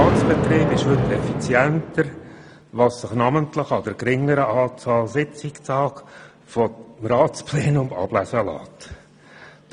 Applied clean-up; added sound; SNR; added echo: none; Thunder; 5 dB; none.